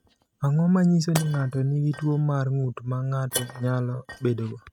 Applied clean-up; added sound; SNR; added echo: neural mask model RNNoise.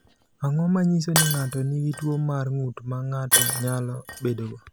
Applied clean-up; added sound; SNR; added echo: none; Shatter; 4 dB; none.